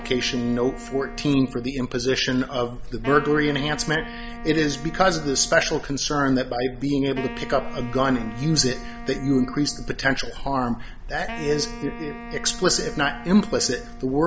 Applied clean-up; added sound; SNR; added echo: none; Wind instrument, woodwind instrument; 15 dB; none.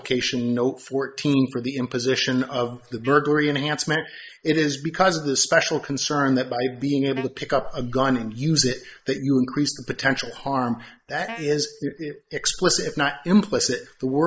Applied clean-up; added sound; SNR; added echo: neural mask model Resemble Enhance denoiser.